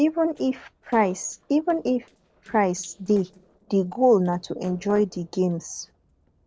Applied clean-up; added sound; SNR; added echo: neural separator model SepFormer DNS4.